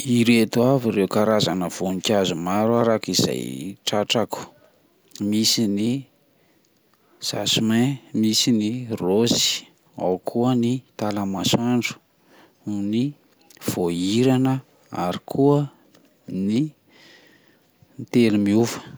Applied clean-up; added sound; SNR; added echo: none; none; none; none.